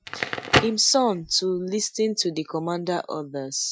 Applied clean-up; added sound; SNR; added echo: classical method Wiener filter.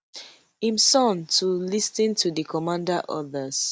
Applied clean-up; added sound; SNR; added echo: none; none; none; none.